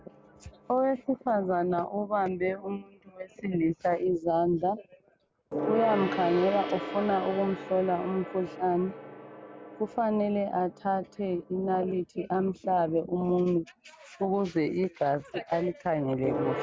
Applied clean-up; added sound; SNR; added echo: none; Gong; 11 dB; none.